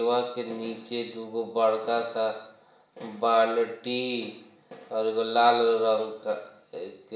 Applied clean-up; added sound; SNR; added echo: none; none; none; reverberation time 0.7 s.